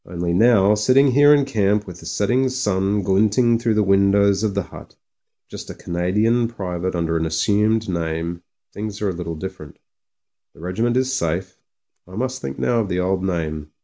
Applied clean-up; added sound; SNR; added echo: none; none; none; none.